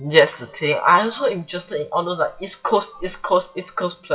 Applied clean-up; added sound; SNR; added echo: classical method WPE with log-MMSE.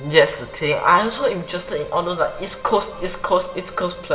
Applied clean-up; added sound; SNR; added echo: none; Bowed string instrument; 20 dB; reverberation time 0.9 s.